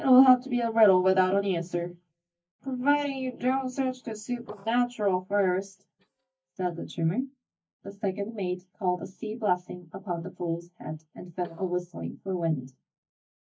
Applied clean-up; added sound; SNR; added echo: neural mask model DeepFilterNet 3.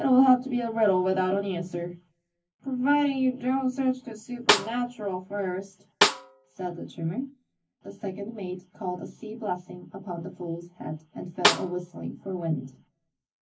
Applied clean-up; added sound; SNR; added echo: none; Snare drum; 0 dB; reverberation time 0.3 s.